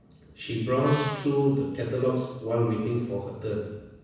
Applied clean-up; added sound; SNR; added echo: none; Brass instrument; 9 dB; reverberation time 1.1 s.